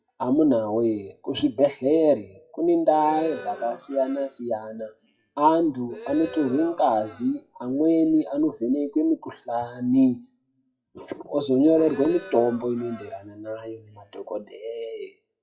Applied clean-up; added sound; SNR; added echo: classical method WPE with log-MMSE.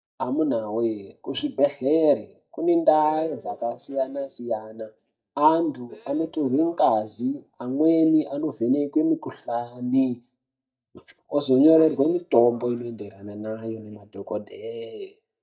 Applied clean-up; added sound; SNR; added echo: neural mask model DeepFilterNet 3.